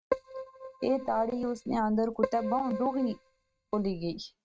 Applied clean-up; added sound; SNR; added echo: neural mask model RNNoise.